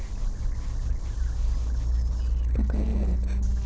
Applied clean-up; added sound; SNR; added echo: neural separator model SepFormer DNS4.